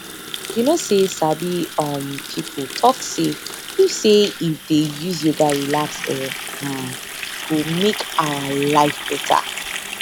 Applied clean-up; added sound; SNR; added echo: none; Water tap, faucet; 10 dB; none.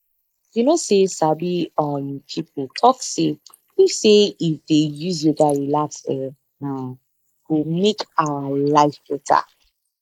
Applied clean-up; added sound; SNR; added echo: neural mask model Resemble Enhance denoiser.